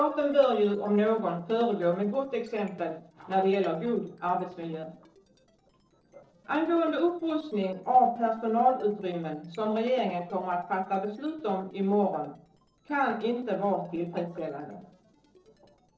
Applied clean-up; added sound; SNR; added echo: neural separator model SepFormer DNS4.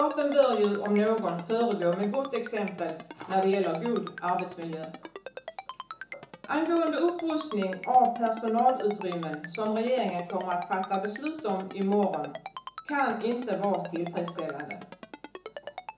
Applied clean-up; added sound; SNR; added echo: none; Ringtone; 15 dB; reverberation time 0.8 s.